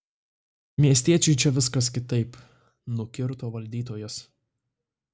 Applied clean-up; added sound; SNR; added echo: none; none; none; none.